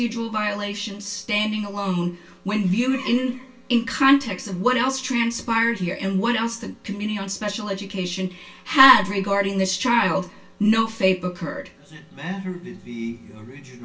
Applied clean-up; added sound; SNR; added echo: none; none; none; reverberation time 0.2 s.